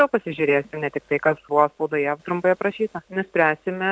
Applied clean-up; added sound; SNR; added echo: none; none; none; none.